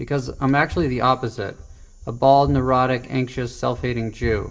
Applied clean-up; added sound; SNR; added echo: none; none; none; reverberation time 0.4 s.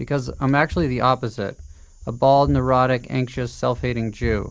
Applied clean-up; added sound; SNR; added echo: none; none; none; none.